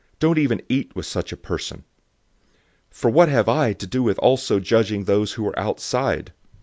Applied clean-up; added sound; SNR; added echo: none; none; none; none.